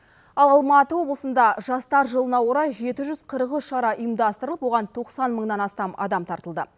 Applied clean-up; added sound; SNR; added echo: none; none; none; none.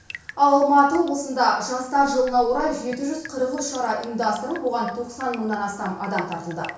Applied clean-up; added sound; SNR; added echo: none; Drip; 20 dB; reverberation time 0.6 s.